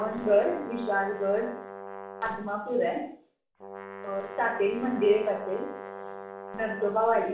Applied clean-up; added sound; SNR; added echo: none; Brass instrument; 12 dB; reverberation time 0.5 s.